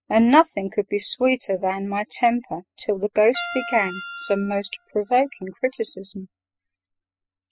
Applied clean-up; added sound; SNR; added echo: classical method spectral subtraction.